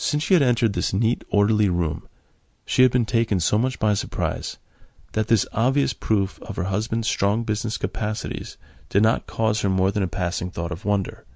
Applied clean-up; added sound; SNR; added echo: none; none; none; none.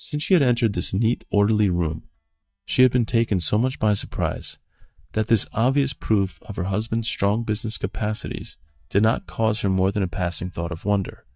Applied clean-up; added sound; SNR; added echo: neural mask model DeepFilterNet 3.